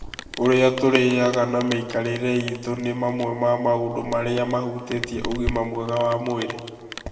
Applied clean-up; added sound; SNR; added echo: none; Rain; 12 dB; reverberation time 1.7 s.